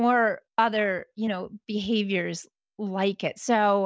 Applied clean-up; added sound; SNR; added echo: none; none; none; none.